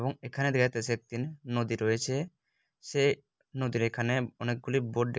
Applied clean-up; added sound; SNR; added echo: none; none; none; none.